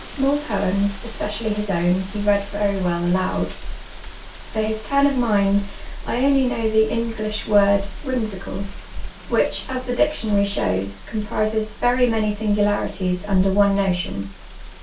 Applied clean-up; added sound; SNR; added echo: none; Rain; 18 dB; reverberation time 0.2 s.